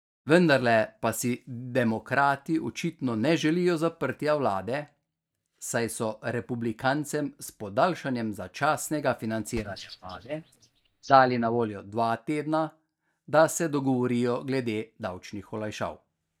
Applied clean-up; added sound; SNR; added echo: neural mask model DeepFilterNet 3.